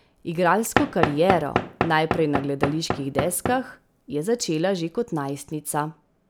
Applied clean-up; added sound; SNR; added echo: none; Knock / Wood; 3 dB; none.